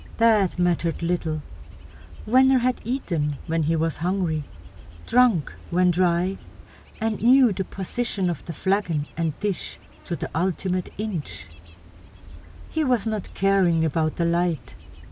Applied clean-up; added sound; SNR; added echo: none; Wind / Bird / Insect; 16 dB; none.